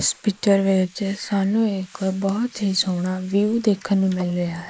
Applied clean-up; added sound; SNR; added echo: neural mask model Resemble Enhance denoiser.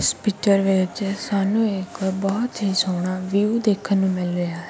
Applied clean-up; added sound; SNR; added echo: none; none; none; none.